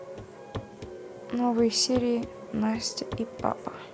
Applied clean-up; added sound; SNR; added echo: none; Walk, footsteps / Run / Wood; 14 dB; none.